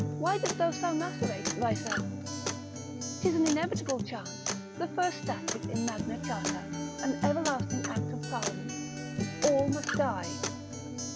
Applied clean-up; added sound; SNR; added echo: none; Acoustic guitar; 1 dB; none.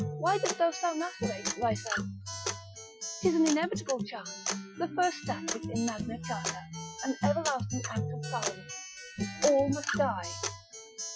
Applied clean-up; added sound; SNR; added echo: classical method Wiener filter.